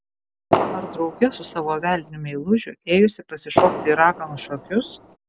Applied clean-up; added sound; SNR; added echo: none; Fireworks; 3 dB; none.